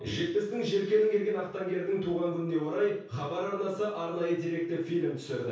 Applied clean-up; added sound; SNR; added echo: none; none; none; reverberation time 0.6 s.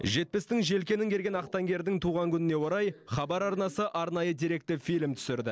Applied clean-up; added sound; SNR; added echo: none; none; none; none.